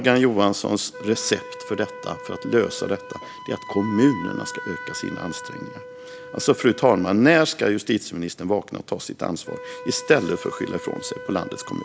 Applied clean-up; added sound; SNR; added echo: none; Wind instrument, woodwind instrument; 15 dB; none.